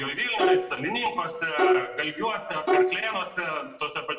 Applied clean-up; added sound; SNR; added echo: none; Bowed string instrument; -3 dB; reverberation time 0.7 s.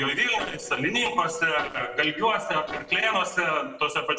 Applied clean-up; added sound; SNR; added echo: neural separator model SepFormer DNS4.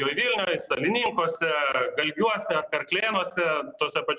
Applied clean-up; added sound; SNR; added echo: none; none; none; none.